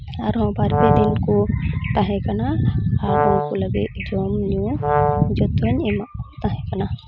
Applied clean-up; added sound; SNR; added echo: none; Brass instrument; 2 dB; none.